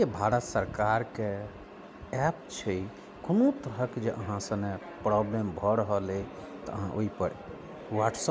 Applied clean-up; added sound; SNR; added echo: none; none; none; none.